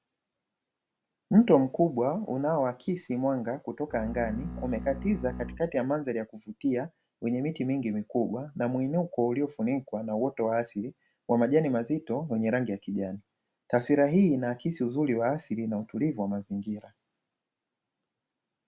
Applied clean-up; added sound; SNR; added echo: none; Bowed string instrument; 10 dB; none.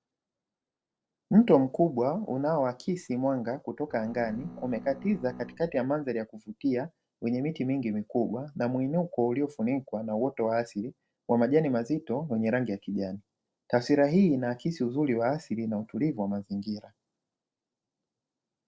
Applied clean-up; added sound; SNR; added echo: neural separator model SepFormer DNS4.